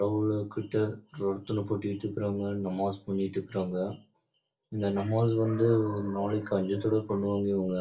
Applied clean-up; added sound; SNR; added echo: none; none; none; reverberation time 0.2 s.